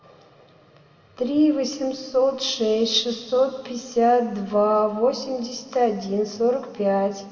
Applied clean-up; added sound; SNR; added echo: none; none; none; reverberation time 1.6 s.